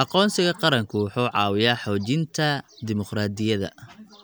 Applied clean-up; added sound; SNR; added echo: none; none; none; none.